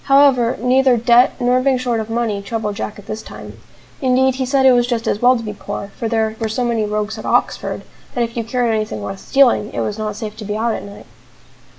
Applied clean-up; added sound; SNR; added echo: none; none; none; none.